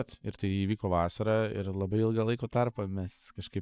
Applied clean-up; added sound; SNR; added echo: neural mask model DeepFilterNet 3.